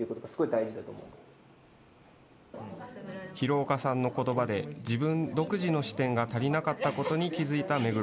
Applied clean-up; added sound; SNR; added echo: none; none; none; none.